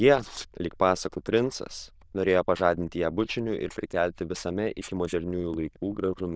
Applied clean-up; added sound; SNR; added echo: neural diffusion model UNIVERSE++.